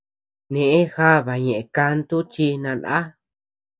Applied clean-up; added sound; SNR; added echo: none; none; none; none.